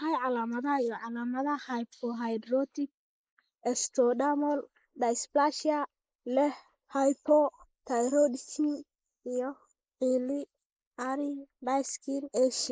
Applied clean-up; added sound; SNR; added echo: neural mask model Resemble Enhance denoiser.